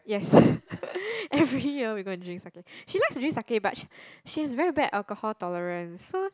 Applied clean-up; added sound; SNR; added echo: none; none; none; none.